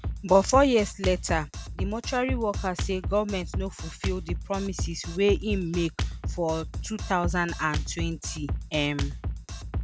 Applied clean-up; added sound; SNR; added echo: none; Drum kit; 5 dB; none.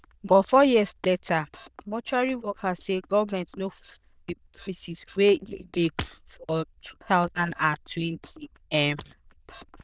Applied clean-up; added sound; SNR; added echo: neural diffusion model UNIVERSE++.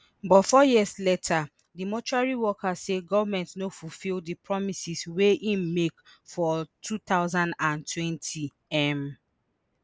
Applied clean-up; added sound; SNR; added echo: none; none; none; none.